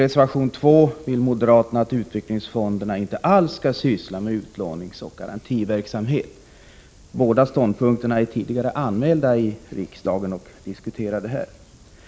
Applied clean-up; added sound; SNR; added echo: none; none; none; none.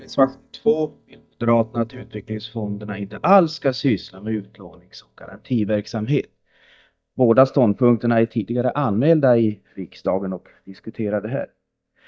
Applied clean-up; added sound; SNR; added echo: neural mask model DeepFilterNet 3.